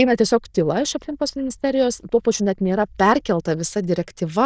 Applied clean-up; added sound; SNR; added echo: neural diffusion model UNIVERSE++.